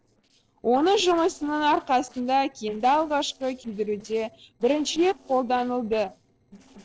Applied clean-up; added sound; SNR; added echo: neural separator model SepFormer DNS4.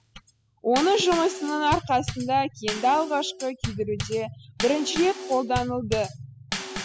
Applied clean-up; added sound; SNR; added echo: classical method spectral subtraction.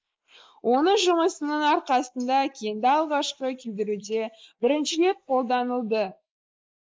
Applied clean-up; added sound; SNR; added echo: neural mask model Resemble Enhance denoiser.